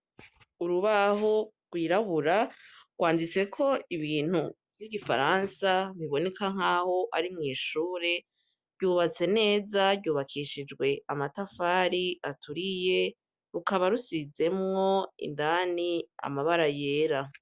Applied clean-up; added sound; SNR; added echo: none; none; none; none.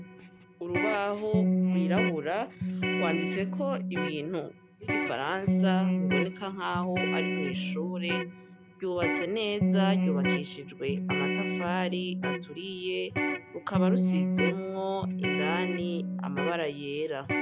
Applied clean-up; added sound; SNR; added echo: none; Electric guitar; -4 dB; none.